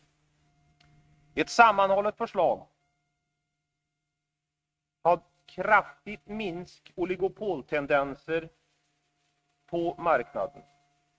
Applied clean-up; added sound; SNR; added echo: neural mask model RNNoise.